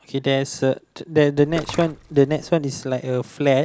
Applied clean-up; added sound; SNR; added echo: none; Splash, splatter; 17 dB; none.